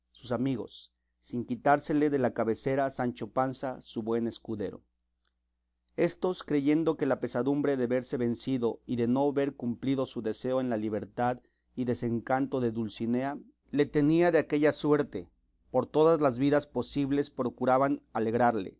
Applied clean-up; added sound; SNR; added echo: none; none; none; none.